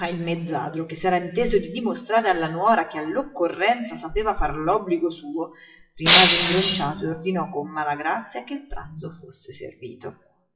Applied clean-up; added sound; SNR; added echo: classical method WPE with log-MMSE.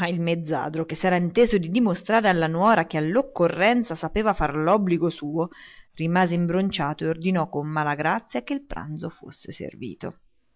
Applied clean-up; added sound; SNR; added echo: none; none; none; none.